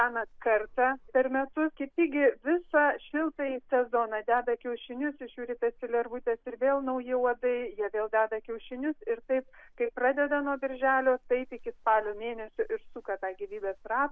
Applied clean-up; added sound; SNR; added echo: none; none; none; none.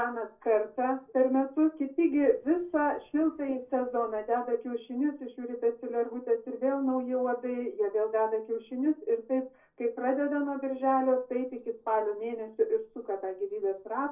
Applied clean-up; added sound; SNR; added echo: neural separator model SepFormer DNS4.